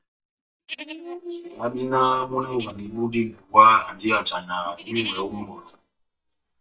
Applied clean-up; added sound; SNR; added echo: neural mask model DeepFilterNet 3.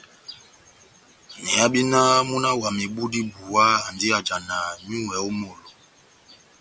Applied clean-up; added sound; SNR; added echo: none; none; none; none.